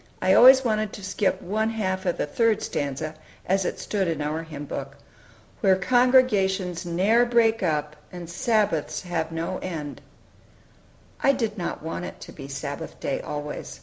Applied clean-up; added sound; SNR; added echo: none; none; none; none.